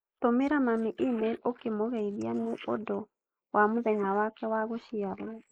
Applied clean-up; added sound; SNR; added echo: neural mask model Resemble Enhance denoiser.